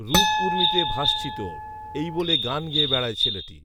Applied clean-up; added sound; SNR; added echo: none; Harp + Bird vocalization, bird call, bird song; -5 dB; none.